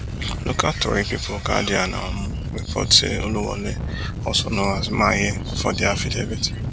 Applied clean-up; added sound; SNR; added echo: none; Engine starting; 4 dB; none.